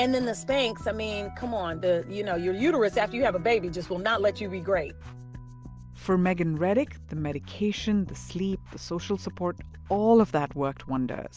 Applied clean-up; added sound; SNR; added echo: none; none; none; none.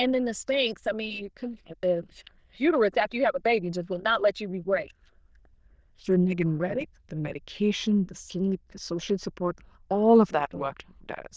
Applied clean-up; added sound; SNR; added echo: neural diffusion model UNIVERSE++.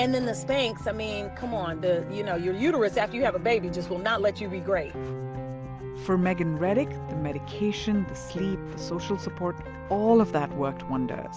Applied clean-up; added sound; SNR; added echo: none; Piano; 10 dB; none.